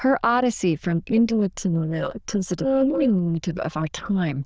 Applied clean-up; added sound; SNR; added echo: neural diffusion model UNIVERSE++.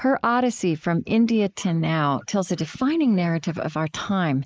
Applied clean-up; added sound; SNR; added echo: neural mask model Resemble Enhance denoiser.